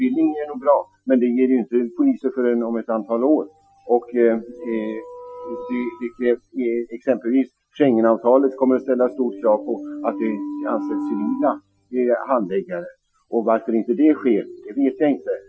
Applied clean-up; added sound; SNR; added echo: classical method Wiener filter.